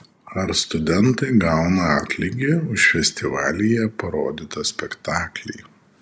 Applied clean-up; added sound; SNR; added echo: none; none; none; none.